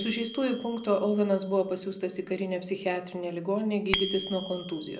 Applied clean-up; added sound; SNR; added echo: none; Bicycle bell; 11 dB; reverberation time 0.4 s.